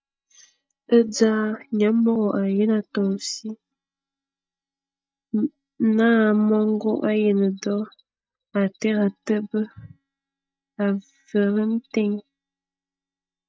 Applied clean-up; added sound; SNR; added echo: neural mask model DeepFilterNet 3.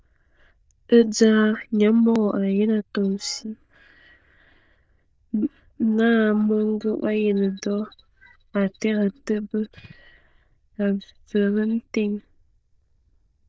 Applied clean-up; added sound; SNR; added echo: neural diffusion model UNIVERSE++.